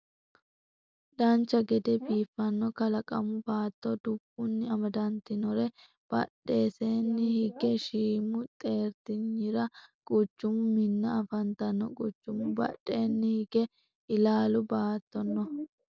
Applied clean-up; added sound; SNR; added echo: none; none; none; none.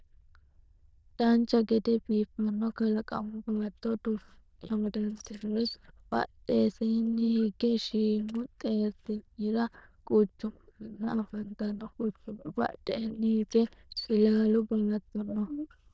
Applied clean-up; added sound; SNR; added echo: neural diffusion model UNIVERSE++.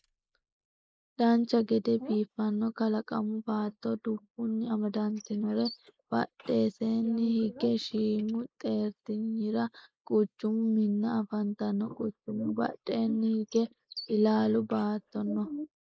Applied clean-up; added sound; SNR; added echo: neural mask model Resemble Enhance denoiser.